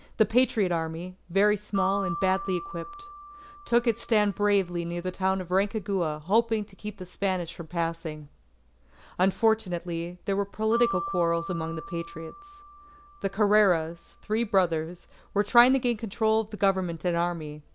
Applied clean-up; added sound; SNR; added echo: none; Marimba, xylophone; 13 dB; none.